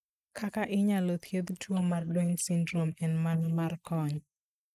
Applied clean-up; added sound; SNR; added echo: neural mask model Resemble Enhance denoiser.